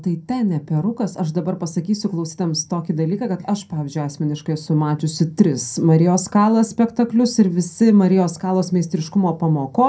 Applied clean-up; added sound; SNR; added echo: none; none; none; reverberation time 0.2 s.